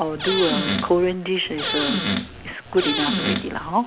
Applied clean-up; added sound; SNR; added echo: none; Squeak / Cupboard open or close; 2 dB; none.